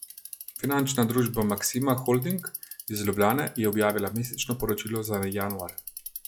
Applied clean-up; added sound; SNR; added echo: classical method log-MMSE.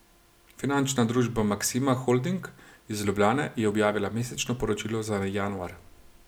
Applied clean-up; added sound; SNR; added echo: none; none; none; none.